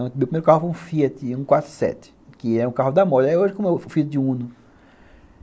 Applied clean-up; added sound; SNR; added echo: none; none; none; none.